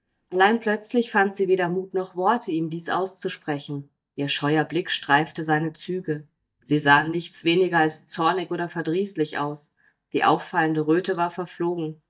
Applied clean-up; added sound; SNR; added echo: neural mask model DeepFilterNet 3.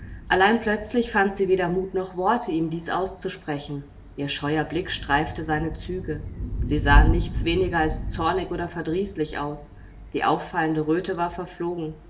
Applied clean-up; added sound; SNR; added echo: none; Thunder / Rain; 4 dB; reverberation time 2.2 s.